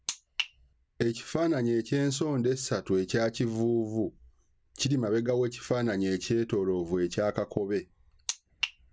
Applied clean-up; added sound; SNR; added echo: none; none; none; none.